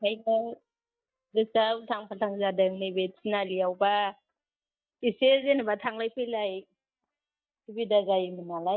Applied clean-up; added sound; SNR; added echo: neural mask model DeepFilterNet 3.